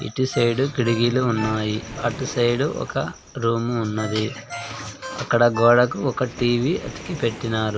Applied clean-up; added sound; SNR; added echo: none; Ringtone + Waves, surf; 15 dB; none.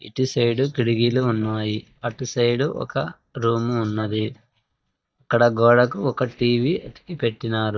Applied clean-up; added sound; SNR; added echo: neural mask model DeepFilterNet 3.